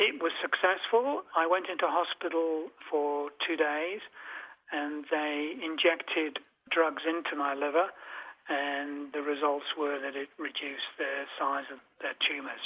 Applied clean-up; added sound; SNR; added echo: none; none; none; none.